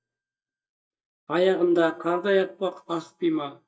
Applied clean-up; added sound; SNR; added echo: neural mask model DeepFilterNet 3.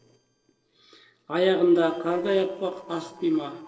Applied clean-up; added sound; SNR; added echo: neural separator model SepFormer DNS4.